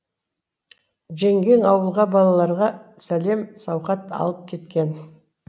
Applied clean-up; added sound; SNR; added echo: none; none; none; none.